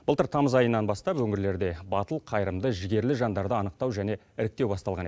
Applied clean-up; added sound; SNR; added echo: none; none; none; none.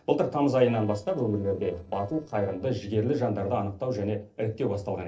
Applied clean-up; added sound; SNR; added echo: neural separator model SepFormer DNS4.